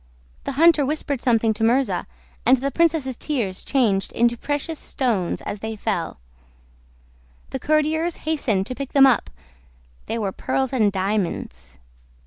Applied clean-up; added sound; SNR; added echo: none; none; none; none.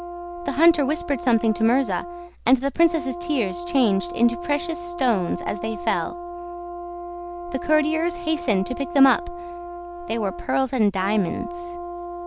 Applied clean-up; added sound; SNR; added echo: none; Brass instrument; 10 dB; none.